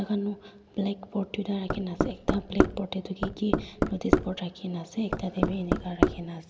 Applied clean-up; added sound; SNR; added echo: none; Knock; -4 dB; none.